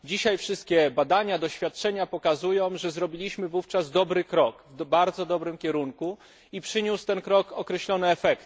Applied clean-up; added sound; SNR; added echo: none; none; none; none.